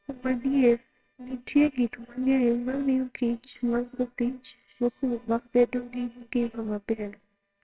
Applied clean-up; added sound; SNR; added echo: neural separator model SepFormer WHAMR!.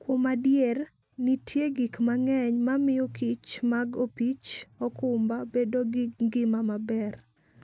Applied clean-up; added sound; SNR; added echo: none; none; none; none.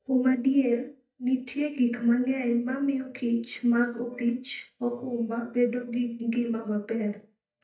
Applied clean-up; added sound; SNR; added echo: neural mask model DeepFilterNet 3.